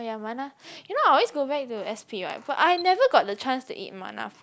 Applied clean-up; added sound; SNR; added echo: none; Camera; 19 dB; none.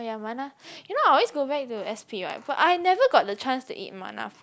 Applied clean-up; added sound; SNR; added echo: none; none; none; none.